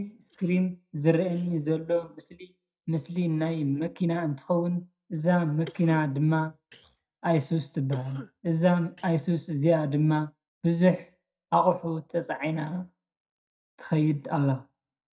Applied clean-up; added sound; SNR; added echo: neural mask model DeepFilterNet 3.